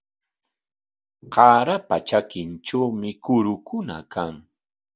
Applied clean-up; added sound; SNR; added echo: none; none; none; none.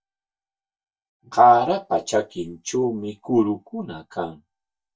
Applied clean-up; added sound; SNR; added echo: neural mask model DeepFilterNet 3.